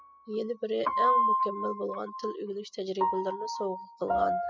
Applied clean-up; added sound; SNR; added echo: classical method spectral subtraction.